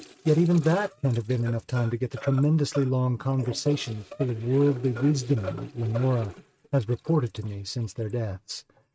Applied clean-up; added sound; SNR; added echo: neural mask model RNNoise.